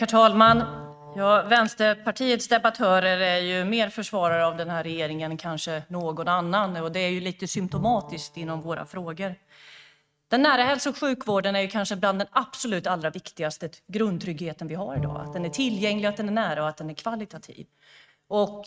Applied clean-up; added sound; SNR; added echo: neural mask model RNNoise.